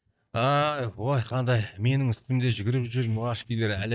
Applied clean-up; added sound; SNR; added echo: neural mask model DeepFilterNet 3.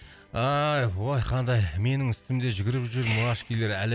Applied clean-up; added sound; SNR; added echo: none; none; none; none.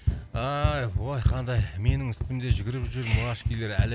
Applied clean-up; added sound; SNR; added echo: none; Run; -1 dB; none.